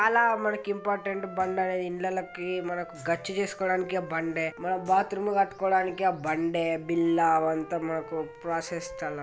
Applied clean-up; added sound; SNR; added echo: none; Wind instrument, woodwind instrument; 18 dB; none.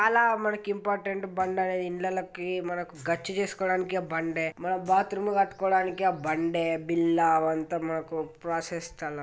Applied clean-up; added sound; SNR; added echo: none; none; none; none.